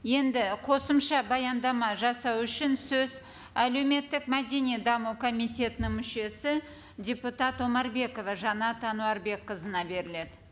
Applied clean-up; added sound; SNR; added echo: none; none; none; none.